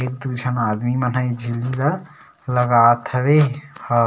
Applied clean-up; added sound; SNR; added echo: none; none; none; none.